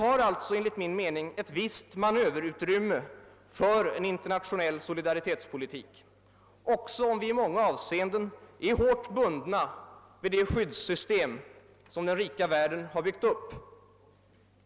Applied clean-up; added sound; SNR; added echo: none; none; none; none.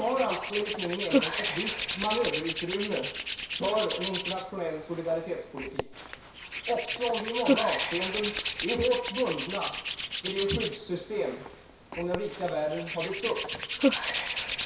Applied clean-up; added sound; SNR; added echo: none; Hands; 1 dB; reverberation time 0.6 s.